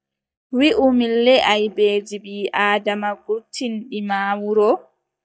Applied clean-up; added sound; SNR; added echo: neural mask model DeepFilterNet 3.